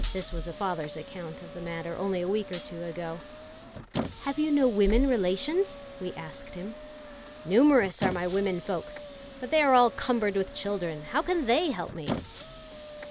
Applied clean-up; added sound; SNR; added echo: none; Squeak + Hi-hat; 12 dB; none.